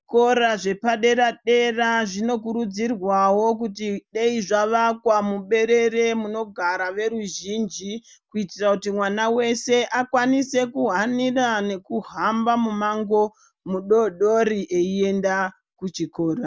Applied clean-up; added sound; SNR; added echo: none; none; none; none.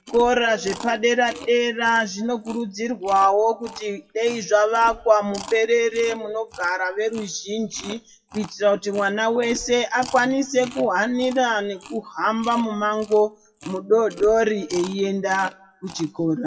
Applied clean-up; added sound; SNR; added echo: classical method WPE with log-MMSE.